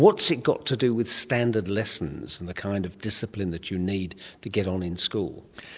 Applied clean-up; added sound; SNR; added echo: none; none; none; none.